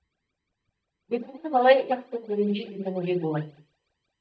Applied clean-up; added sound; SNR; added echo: neural mask model DeepFilterNet 3.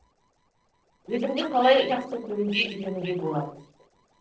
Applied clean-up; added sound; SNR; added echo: neural separator model SepFormer DNS4.